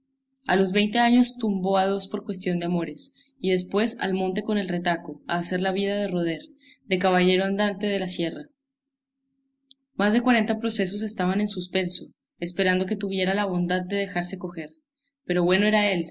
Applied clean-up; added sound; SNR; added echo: none; none; none; none.